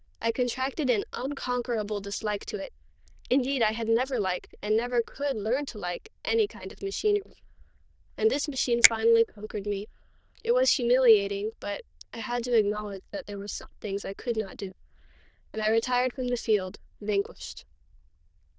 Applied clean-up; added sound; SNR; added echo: neural diffusion model UNIVERSE++.